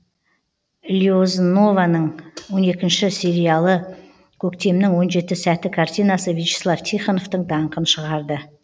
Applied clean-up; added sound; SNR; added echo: none; none; none; none.